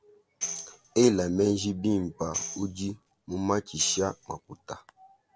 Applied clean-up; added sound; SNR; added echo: none; Tambourine; 11 dB; none.